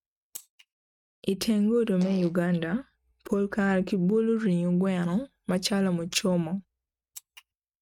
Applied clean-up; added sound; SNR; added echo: neural mask model RNNoise.